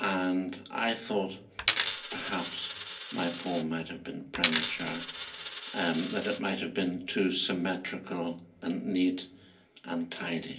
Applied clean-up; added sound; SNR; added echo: none; Coin (dropping); 0 dB; reverberation time 0.3 s.